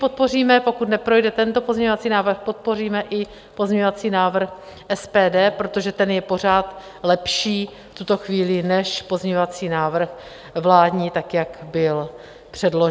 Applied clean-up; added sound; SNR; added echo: none; none; none; none.